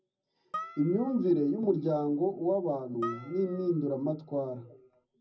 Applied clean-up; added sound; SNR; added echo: none; Harp; 15 dB; reverberation time 0.4 s.